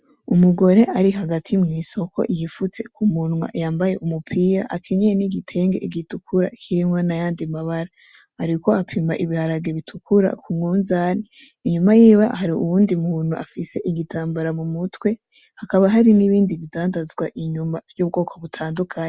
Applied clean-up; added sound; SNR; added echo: none; none; none; none.